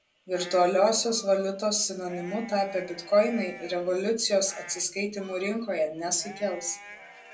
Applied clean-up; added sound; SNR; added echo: none; Livestock, farm animals, working animals; 20 dB; reverberation time 0.2 s.